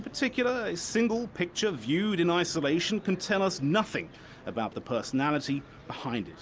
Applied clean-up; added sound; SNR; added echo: none; none; none; none.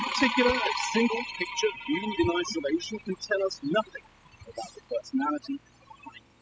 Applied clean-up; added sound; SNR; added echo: classical method spectral subtraction.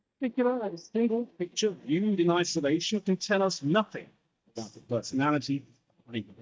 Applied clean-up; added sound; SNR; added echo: neural mask model DeepFilterNet 3.